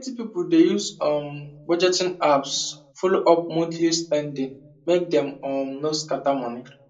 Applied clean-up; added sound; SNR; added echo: none; none; none; reverberation time 0.2 s.